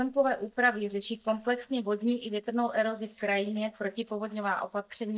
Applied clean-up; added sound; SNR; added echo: neural mask model DeepFilterNet 3.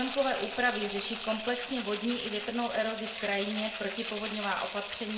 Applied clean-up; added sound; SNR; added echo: none; Rattle (instrument); 1 dB; reverberation time 0.4 s.